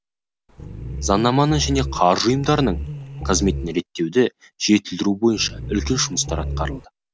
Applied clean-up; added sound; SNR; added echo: none; Growling; 7 dB; none.